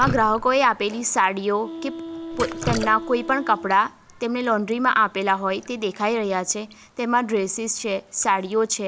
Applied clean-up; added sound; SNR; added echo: none; Drip + Wind instrument, woodwind instrument; 13 dB; none.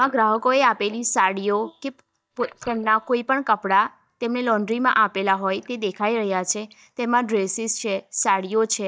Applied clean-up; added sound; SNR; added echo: neural mask model DeepFilterNet 3.